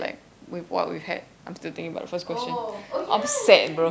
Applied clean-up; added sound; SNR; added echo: none; none; none; none.